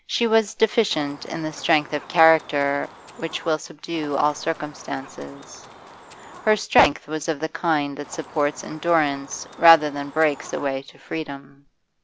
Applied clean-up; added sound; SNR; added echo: none; Chicken, rooster; 20 dB; none.